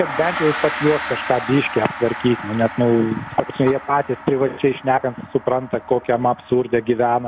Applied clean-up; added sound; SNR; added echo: none; Gong; 11 dB; none.